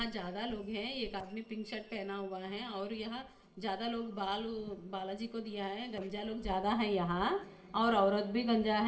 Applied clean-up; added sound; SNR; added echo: neural separator model SepFormer DNS4.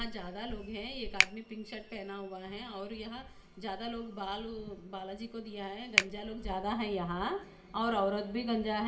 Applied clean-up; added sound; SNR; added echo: none; Finger snapping; 1 dB; reverberation time 1.5 s.